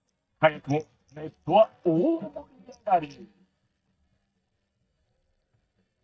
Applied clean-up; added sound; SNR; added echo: neural mask model DeepFilterNet 3.